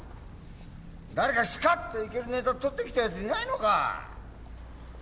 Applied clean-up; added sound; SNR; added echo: none; Walk, footsteps; 14 dB; none.